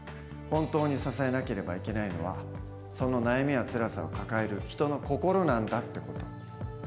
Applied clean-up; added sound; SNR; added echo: none; none; none; none.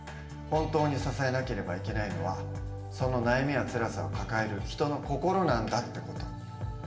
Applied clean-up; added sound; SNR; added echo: none; none; none; reverberation time 0.7 s.